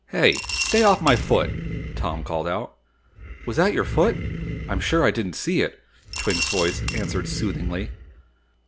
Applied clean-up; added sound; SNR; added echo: none; Animal + Coin (dropping) / Glass; 5 dB; none.